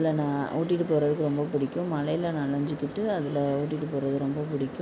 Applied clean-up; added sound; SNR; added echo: none; none; none; none.